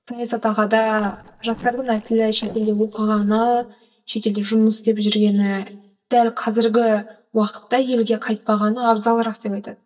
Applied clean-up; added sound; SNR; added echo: neural mask model DeepFilterNet 3.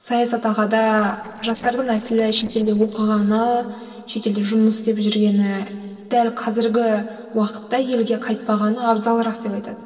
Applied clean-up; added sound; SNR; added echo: neural separator model SepFormer DNS4.